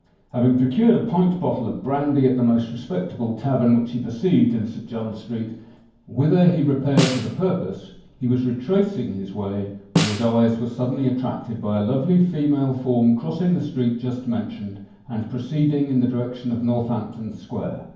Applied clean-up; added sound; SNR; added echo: none; Snare drum; 5 dB; reverberation time 0.9 s.